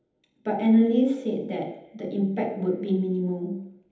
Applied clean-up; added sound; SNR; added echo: none; none; none; reverberation time 1.3 s.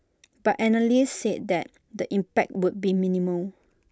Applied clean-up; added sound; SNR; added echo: none; none; none; none.